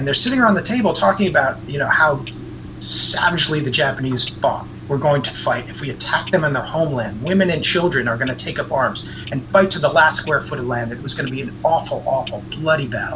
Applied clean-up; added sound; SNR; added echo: none; Clock; 13 dB; none.